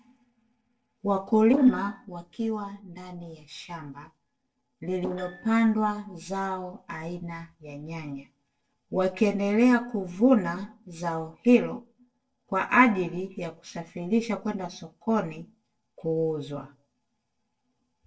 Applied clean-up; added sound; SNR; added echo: neural separator model SepFormer DNS4.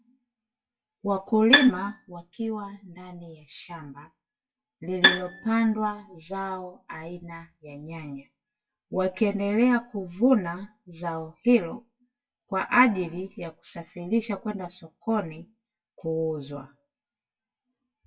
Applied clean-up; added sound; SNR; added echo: classical method WPE with log-MMSE.